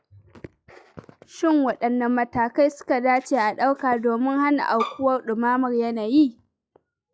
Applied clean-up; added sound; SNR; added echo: classical method log-MMSE.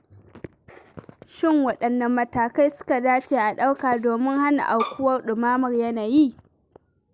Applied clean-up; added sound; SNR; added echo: none; Bowed string instrument; 10 dB; none.